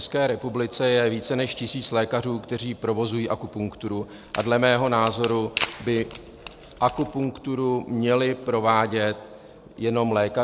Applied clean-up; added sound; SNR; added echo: none; Wood; 7 dB; none.